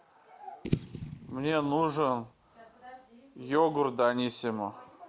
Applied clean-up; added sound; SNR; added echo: none; Fireworks / Boom; 10 dB; none.